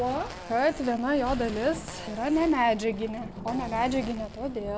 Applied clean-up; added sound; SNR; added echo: none; Thunder + Fart; 14 dB; none.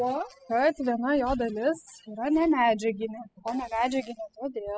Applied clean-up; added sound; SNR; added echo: classical method spectral subtraction.